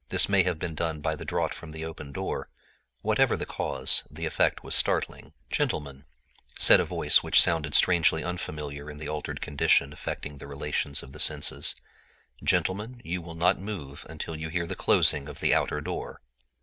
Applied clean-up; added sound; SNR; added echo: none; none; none; none.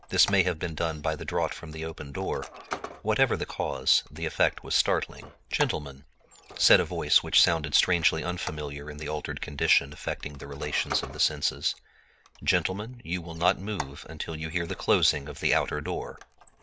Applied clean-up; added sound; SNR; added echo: none; Squeak; 17 dB; none.